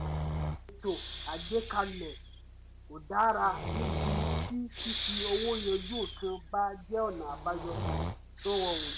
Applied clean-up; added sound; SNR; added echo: none; Breathing; -2 dB; none.